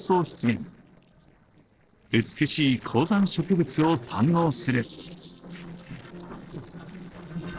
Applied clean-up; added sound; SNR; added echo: neural separator model SepFormer DNS4.